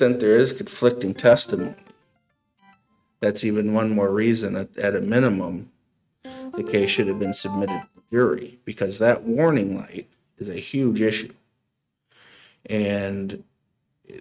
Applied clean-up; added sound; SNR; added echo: neural mask model RNNoise.